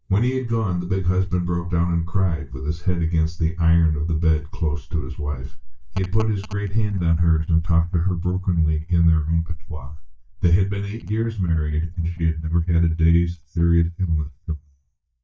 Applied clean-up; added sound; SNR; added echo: neural mask model DeepFilterNet 3.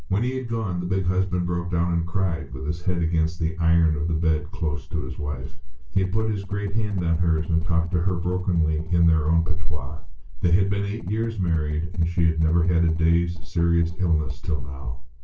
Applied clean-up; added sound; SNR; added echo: neural separator model SepFormer DNS4.